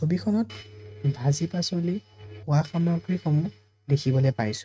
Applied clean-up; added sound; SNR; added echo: neural mask model RNNoise.